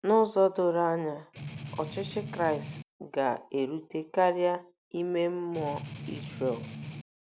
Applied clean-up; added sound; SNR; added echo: none; Strum; 10 dB; none.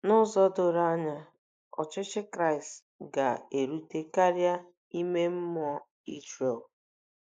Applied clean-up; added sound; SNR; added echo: neural mask model Resemble Enhance denoiser.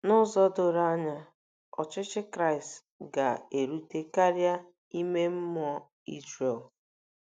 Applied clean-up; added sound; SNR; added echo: none; none; none; none.